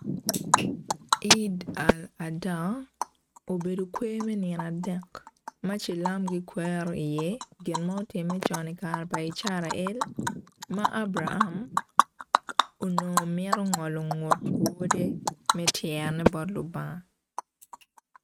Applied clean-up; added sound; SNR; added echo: neural mask model RNNoise.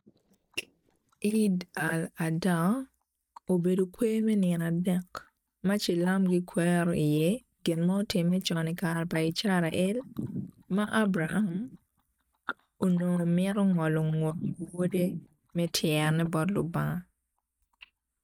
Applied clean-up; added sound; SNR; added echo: neural mask model DeepFilterNet 3.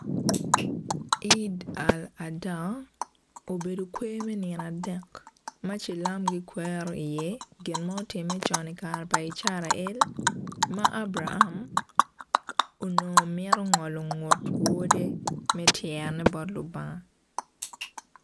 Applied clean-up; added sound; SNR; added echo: none; Animal; -4 dB; none.